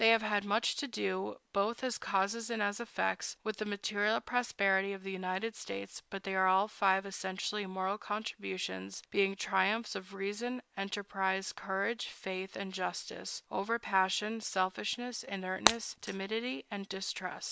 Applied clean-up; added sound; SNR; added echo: none; Shatter; 2 dB; none.